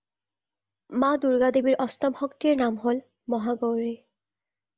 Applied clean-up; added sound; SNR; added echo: none; none; none; none.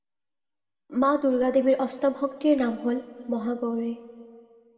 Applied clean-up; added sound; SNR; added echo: none; none; none; reverberation time 1.6 s.